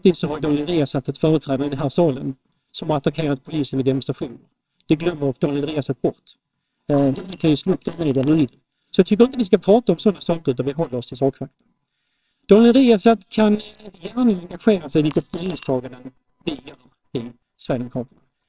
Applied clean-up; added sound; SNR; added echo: neural separator model SepFormer WHAMR!.